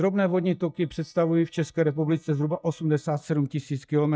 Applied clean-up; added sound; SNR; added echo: neural mask model DeepFilterNet 3.